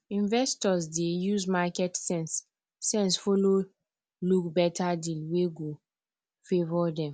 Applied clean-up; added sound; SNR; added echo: none; none; none; none.